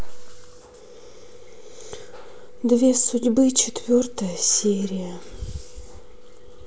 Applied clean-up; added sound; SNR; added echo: none; none; none; none.